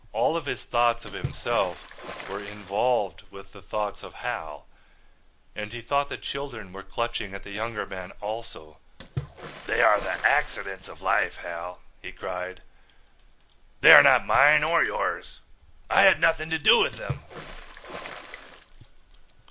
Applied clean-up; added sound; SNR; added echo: none; Water / Splash, splatter; 16 dB; none.